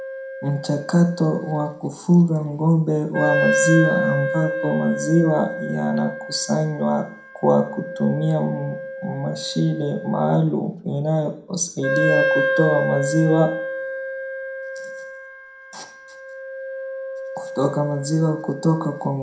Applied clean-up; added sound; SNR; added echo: none; Wind instrument, woodwind instrument; 5 dB; reverberation time 0.4 s.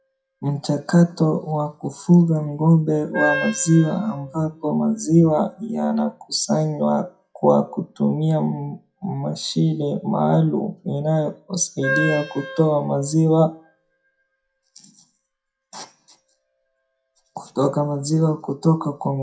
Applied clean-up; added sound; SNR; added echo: classical method WPE with log-MMSE.